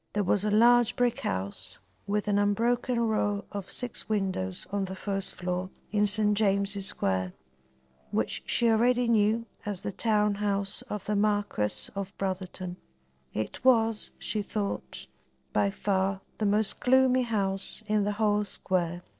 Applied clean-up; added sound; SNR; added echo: neural separator model SepFormer DNS4.